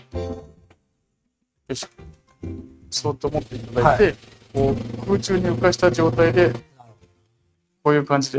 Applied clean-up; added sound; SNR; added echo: neural mask model RNNoise.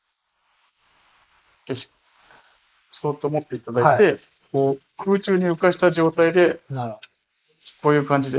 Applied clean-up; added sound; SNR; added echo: neural mask model Resemble Enhance denoiser.